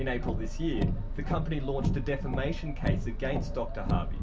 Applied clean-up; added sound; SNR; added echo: none; Car; -4 dB; reverberation time 0.2 s.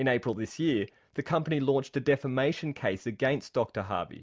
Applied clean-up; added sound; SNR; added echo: none; none; none; none.